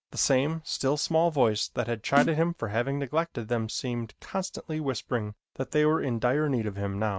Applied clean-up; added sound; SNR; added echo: neural mask model RNNoise.